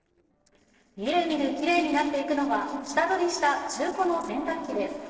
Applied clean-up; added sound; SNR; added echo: neural separator model SepFormer DNS4.